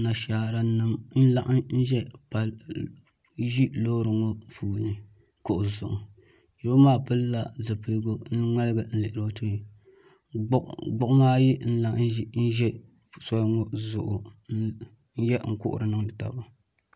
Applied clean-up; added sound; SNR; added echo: none; none; none; none.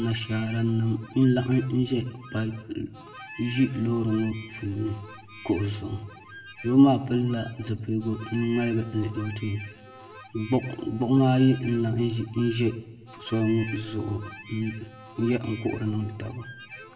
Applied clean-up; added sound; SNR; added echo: none; Harmonica; 19 dB; reverberation time 1.1 s.